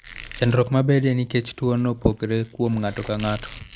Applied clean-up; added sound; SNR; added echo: none; Squeak; 18 dB; none.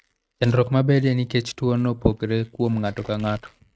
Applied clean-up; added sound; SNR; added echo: neural mask model RNNoise.